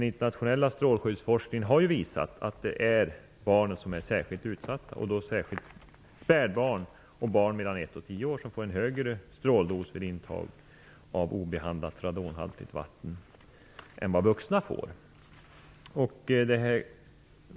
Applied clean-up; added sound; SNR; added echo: none; none; none; none.